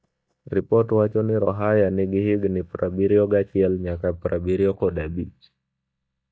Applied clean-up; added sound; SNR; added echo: neural mask model DeepFilterNet 3.